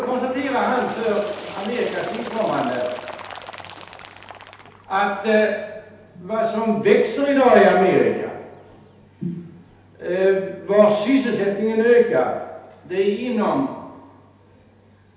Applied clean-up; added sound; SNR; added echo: none; Bird; 19 dB; reverberation time 0.8 s.